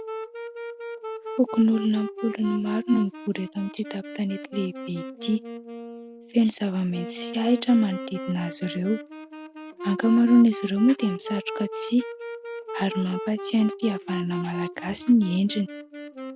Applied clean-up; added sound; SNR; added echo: none; Wind instrument, woodwind instrument; 11 dB; none.